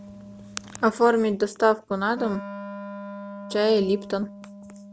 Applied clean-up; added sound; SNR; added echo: none; Wind instrument, woodwind instrument; 14 dB; none.